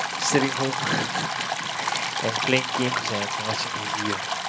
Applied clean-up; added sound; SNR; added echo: none; Stream; -1 dB; reverberation time 1.1 s.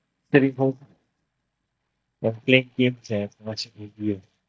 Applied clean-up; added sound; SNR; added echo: neural mask model DeepFilterNet 3.